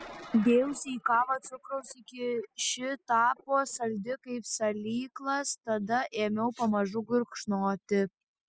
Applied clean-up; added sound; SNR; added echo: classical method spectral subtraction.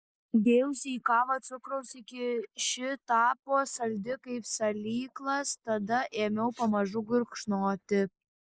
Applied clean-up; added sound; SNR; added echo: neural mask model Resemble Enhance denoiser.